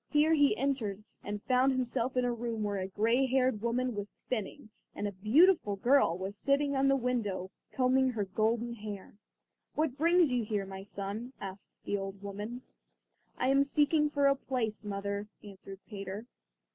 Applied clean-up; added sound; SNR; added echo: none; none; none; none.